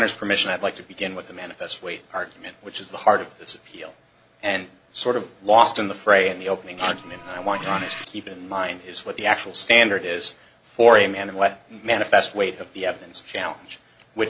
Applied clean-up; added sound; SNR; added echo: none; Printer; 9 dB; none.